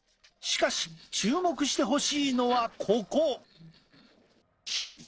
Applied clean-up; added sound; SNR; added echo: neural separator model SepFormer DNS4.